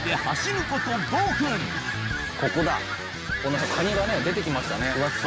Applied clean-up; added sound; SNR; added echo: none; Fowl; 5 dB; none.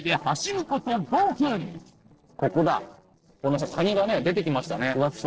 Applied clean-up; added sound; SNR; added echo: neural separator model SepFormer DNS4.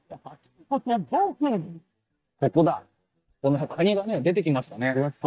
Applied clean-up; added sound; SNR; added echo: neural mask model DeepFilterNet 3.